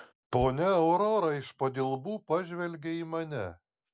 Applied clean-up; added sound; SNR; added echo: none; Bass drum; 19 dB; none.